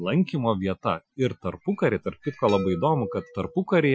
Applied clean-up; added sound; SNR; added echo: classical method Wiener filter.